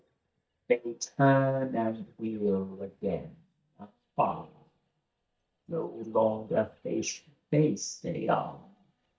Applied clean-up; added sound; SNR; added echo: neural mask model DeepFilterNet 3.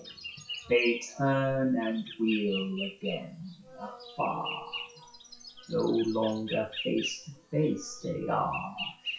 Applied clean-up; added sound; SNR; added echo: classical method WPE with log-MMSE.